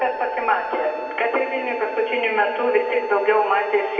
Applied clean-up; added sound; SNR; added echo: none; Wind instrument, woodwind instrument; 11 dB; reverberation time 2.2 s.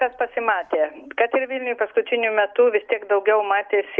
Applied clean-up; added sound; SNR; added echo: none; none; none; none.